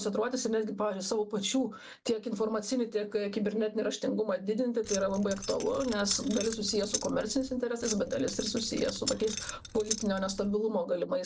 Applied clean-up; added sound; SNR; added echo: none; Keys jangling; 9 dB; none.